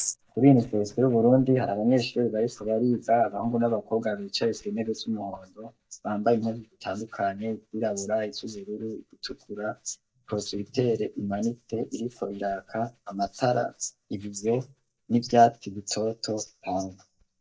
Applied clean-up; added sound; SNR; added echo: neural mask model DeepFilterNet 3.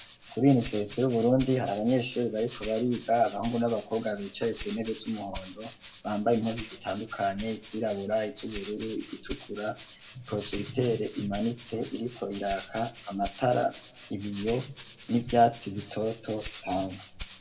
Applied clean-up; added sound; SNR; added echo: none; Rattle (instrument); 0 dB; reverberation time 0.4 s.